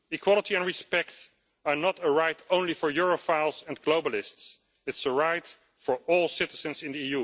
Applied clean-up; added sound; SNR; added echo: none; none; none; none.